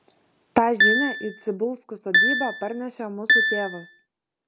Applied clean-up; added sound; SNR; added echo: none; Piano; -4 dB; none.